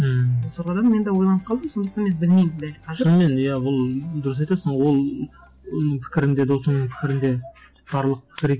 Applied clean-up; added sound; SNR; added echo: none; none; none; none.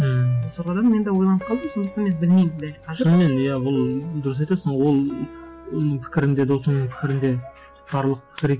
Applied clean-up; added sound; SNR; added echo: none; Plucked string instrument; 19 dB; none.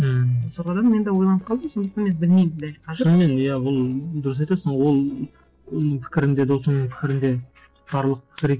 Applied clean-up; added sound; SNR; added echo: neural separator model SepFormer DNS4.